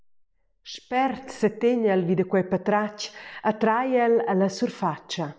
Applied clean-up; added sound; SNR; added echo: neural mask model Resemble Enhance denoiser.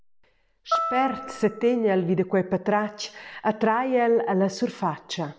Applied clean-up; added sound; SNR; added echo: none; Piano; 7 dB; none.